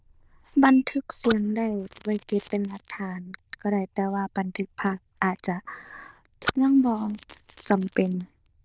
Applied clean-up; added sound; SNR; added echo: neural diffusion model UNIVERSE++.